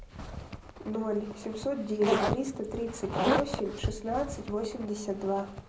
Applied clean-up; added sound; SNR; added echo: none; Zipper (clothing); 2 dB; reverberation time 0.5 s.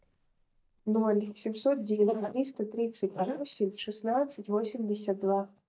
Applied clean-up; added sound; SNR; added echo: neural mask model DeepFilterNet 3.